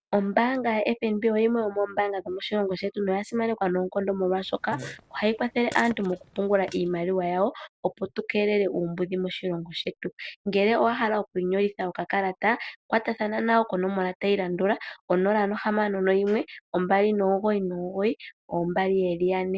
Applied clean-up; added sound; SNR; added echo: neural separator model SepFormer DNS4.